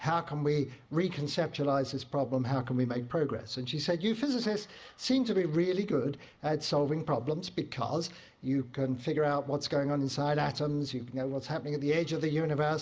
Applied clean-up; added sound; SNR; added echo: none; none; none; none.